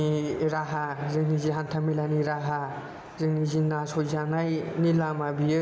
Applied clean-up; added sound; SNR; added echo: none; none; none; none.